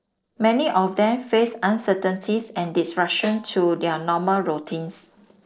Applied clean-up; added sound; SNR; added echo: neural separator model SepFormer DNS4.